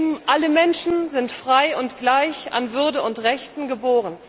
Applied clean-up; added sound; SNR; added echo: none; none; none; none.